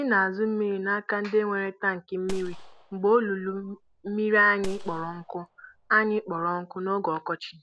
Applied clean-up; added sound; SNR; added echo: none; Gunshot, gunfire; 13 dB; none.